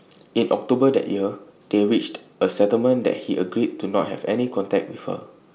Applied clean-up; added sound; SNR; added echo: none; none; none; none.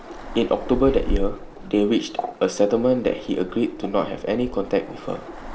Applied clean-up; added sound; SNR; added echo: none; Waves, surf; 8 dB; none.